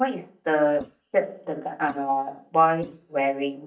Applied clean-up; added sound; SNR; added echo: neural mask model DeepFilterNet 3.